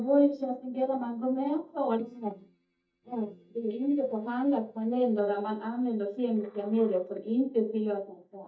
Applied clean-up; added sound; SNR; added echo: neural mask model DeepFilterNet 3.